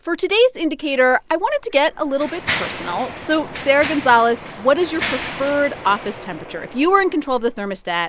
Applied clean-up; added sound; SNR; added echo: none; Mechanisms; 12 dB; none.